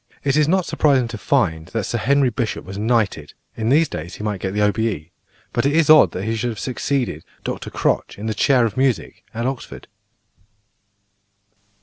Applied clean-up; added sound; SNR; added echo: none; none; none; none.